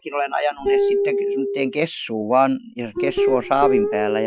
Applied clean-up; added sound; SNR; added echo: classical method Wiener filter.